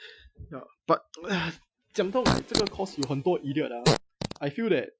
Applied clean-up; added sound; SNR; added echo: classical method Wiener filter.